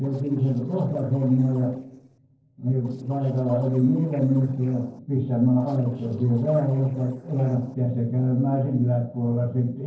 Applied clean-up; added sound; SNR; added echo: neural separator model SepFormer DNS4.